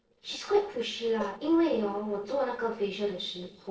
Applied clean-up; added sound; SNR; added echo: neural separator model SepFormer DNS4.